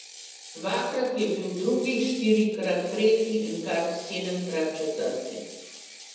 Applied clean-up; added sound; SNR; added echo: none; Ratchet, pawl; 18 dB; reverberation time 1.1 s.